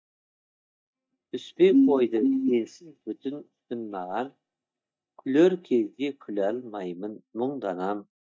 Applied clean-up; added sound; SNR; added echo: neural mask model DeepFilterNet 3.